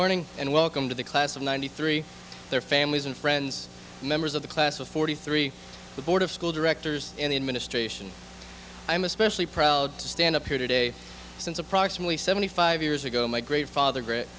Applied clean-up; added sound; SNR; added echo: none; none; none; none.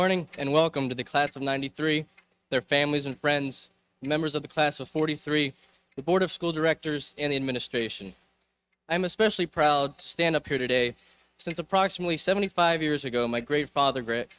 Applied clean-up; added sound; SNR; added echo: neural mask model RNNoise.